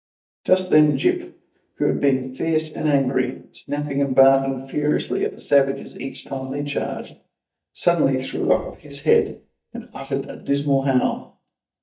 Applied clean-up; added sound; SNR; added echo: neural mask model DeepFilterNet 3.